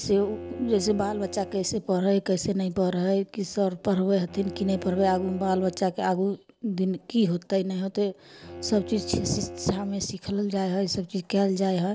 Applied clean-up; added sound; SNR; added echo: none; Bowed string instrument; 16 dB; none.